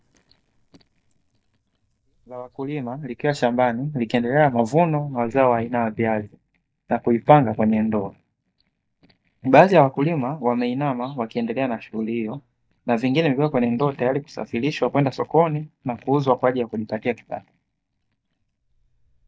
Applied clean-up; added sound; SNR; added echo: neural mask model DeepFilterNet 3.